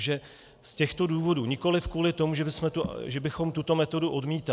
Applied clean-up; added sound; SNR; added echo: none; none; none; none.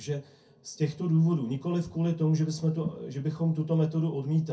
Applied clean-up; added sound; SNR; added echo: none; none; none; reverberation time 0.3 s.